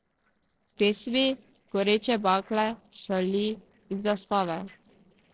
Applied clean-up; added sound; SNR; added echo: neural separator model SepFormer DNS4.